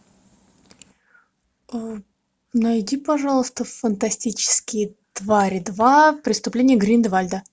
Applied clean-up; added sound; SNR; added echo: none; none; none; none.